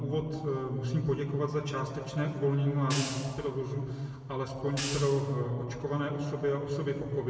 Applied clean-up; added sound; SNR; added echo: none; Hi-hat; 12 dB; reverberation time 2.2 s.